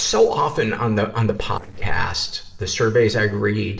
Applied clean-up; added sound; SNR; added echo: neural separator model SepFormer DNS4.